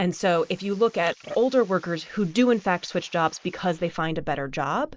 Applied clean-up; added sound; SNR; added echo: neural mask model Resemble Enhance denoiser.